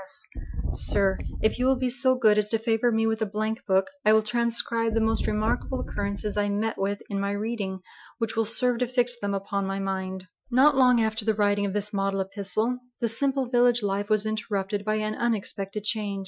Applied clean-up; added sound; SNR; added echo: classical method Wiener filter.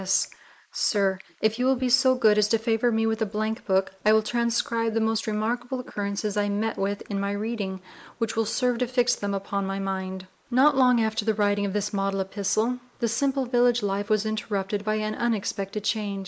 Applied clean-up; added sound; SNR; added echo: neural mask model Resemble Enhance denoiser.